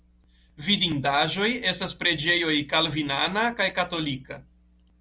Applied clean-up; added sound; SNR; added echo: none; none; none; none.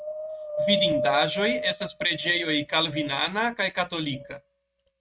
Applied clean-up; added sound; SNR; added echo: neural mask model RNNoise.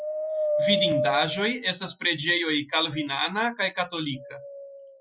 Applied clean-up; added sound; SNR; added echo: classical method Wiener filter.